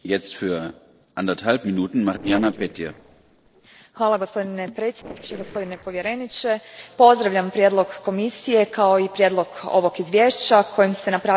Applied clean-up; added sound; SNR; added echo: neural separator model SepFormer DNS4.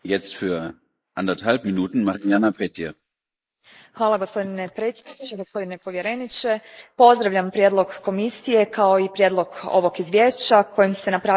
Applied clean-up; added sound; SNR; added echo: neural mask model Resemble Enhance denoiser.